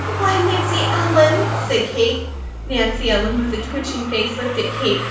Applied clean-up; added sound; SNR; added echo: none; Motor vehicle (road); 3 dB; reverberation time 0.5 s.